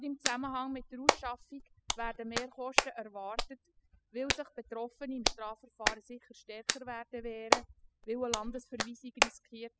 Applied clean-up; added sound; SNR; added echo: classical method spectral subtraction.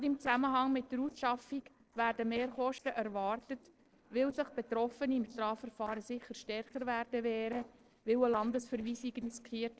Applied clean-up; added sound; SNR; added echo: neural separator model SepFormer DNS4.